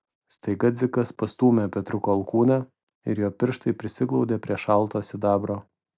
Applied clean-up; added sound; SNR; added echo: none; none; none; none.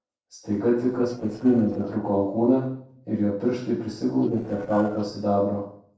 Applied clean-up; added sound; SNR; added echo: neural separator model SepFormer DNS4.